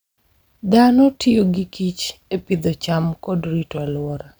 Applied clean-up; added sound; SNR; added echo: none; none; none; none.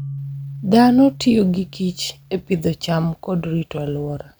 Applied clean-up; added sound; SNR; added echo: none; Keyboard (musical); 16 dB; none.